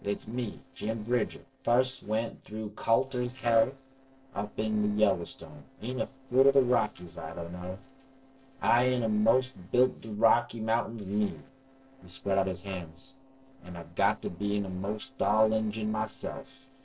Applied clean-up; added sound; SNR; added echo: neural separator model SepFormer DNS4.